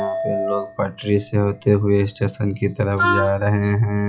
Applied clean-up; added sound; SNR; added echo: classical method log-MMSE.